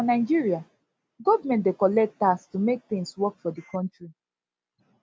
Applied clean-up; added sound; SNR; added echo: none; none; none; none.